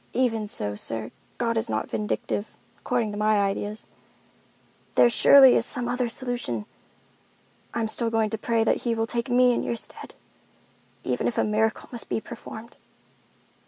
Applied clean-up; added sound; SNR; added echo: none; none; none; none.